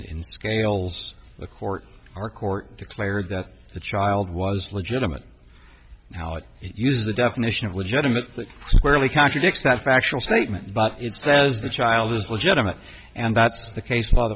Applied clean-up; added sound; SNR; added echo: none; none; none; none.